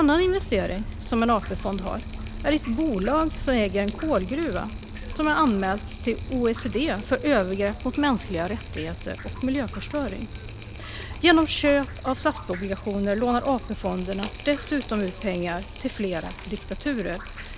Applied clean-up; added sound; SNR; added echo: none; Drip; 10 dB; none.